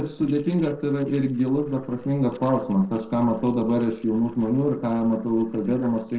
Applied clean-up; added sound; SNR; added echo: neural separator model SepFormer DNS4.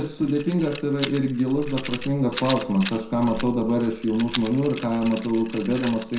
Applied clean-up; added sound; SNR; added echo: none; Rattle; 13 dB; reverberation time 0.5 s.